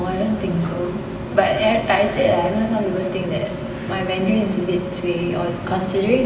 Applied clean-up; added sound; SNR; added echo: none; none; none; reverberation time 2.1 s.